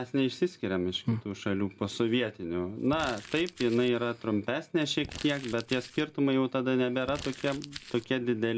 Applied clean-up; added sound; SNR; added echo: none; Crumpling, crinkling; 15 dB; none.